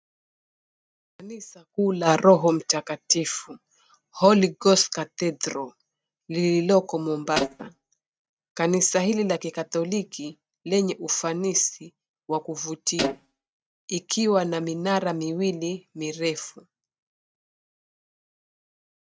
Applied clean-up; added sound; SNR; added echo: neural mask model RNNoise.